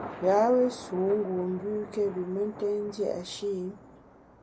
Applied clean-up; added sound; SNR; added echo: none; Thunder; 15 dB; none.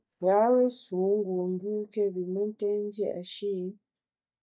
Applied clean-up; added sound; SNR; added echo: neural mask model DeepFilterNet 3.